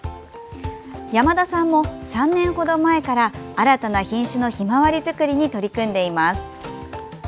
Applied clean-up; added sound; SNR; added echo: none; none; none; none.